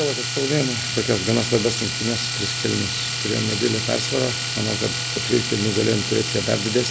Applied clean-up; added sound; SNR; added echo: none; Domestic sounds, home sounds; 2 dB; none.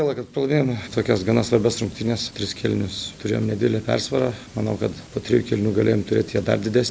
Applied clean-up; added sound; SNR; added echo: none; none; none; none.